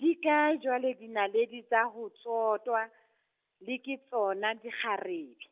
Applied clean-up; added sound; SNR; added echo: none; none; none; none.